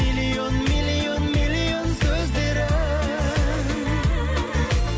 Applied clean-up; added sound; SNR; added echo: none; none; none; none.